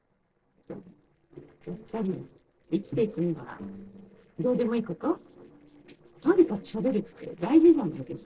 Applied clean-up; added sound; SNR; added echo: neural separator model SepFormer DNS4.